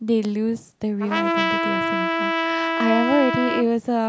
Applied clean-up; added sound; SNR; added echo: none; Trumpet; 0 dB; none.